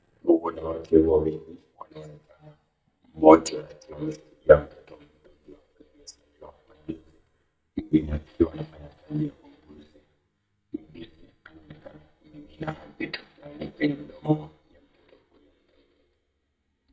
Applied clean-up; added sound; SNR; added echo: neural mask model DeepFilterNet 3.